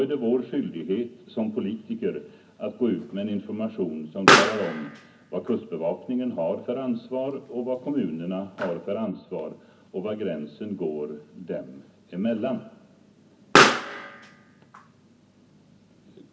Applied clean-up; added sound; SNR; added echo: none; Explosion; -1 dB; reverberation time 0.4 s.